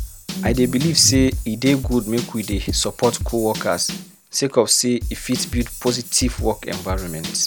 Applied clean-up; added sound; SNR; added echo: none; Drum / Drum kit + Bass guitar; 7 dB; none.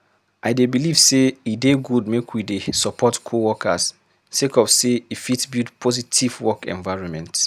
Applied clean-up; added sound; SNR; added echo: none; none; none; none.